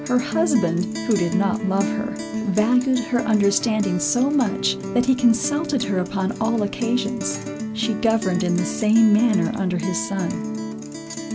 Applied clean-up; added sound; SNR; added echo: none; Guitar; 7 dB; none.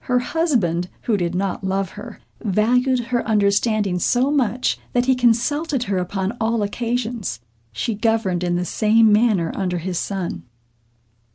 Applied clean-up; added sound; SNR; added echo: none; none; none; none.